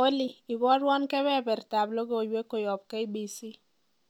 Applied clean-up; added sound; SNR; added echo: none; none; none; none.